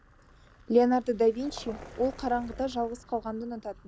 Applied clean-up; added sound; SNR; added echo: none; Vehicle; 19 dB; none.